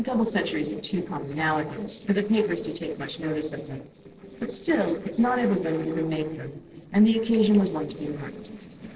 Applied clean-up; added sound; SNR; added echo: neural separator model SepFormer DNS4.